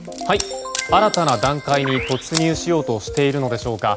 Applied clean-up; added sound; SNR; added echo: none; Wood; 13 dB; none.